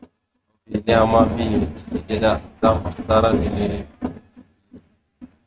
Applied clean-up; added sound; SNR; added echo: neural mask model RNNoise.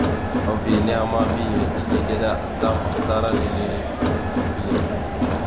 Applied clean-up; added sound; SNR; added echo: none; Crowd; -4 dB; none.